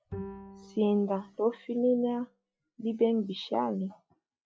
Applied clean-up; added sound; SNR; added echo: classical method log-MMSE.